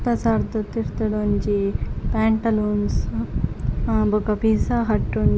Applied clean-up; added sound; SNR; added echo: none; none; none; none.